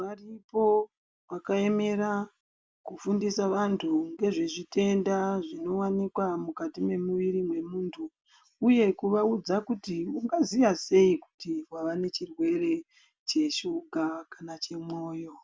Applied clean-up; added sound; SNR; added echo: none; none; none; none.